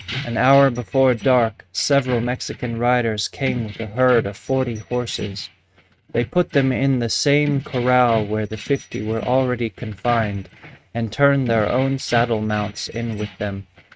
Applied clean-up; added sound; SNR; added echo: neural mask model RNNoise.